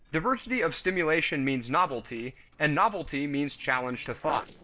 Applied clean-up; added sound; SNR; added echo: neural separator model SepFormer DNS4.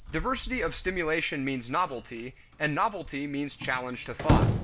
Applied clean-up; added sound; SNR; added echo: none; Squeak / Slam / Wood; 1 dB; none.